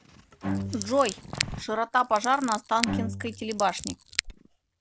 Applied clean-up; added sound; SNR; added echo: none; Scissors + Bowed string instrument; 6 dB; none.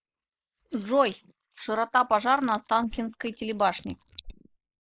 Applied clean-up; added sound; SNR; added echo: neural mask model Resemble Enhance denoiser.